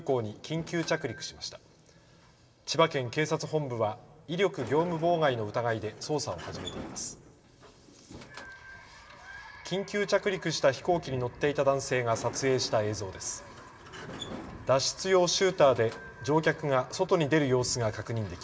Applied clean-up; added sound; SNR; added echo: none; Sliding door; 19 dB; reverberation time 1.3 s.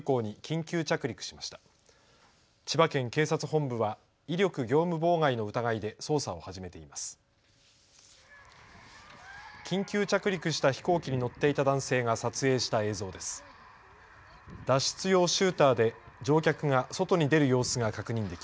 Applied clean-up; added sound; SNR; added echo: none; none; none; none.